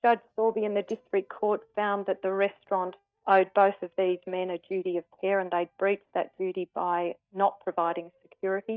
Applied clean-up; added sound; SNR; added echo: neural mask model DeepFilterNet 3.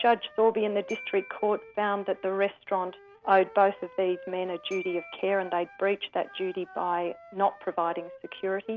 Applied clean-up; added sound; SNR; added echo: none; Glockenspiel + Wind instrument, woodwind instrument; 19 dB; none.